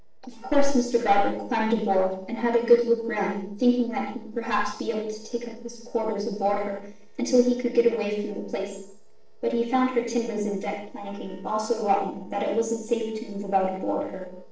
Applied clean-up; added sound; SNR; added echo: neural separator model SepFormer DNS4.